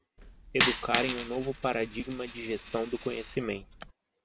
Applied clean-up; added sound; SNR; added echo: none; Coin (dropping); 0 dB; none.